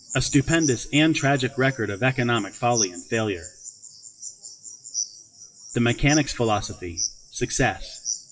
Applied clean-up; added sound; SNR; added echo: classical method WPE with log-MMSE.